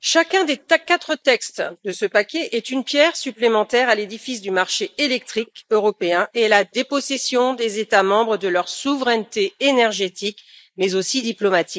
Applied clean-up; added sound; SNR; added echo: neural mask model Resemble Enhance denoiser.